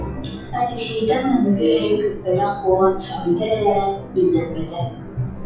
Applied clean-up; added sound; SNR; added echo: classical method WPE with log-MMSE.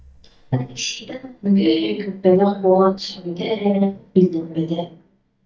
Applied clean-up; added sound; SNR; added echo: neural mask model DeepFilterNet 3.